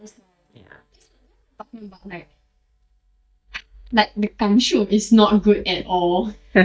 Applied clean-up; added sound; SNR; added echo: neural mask model DeepFilterNet 3.